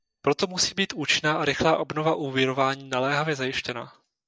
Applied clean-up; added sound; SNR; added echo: neural mask model DeepFilterNet 3.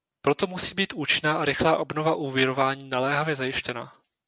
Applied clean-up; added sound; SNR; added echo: none; none; none; none.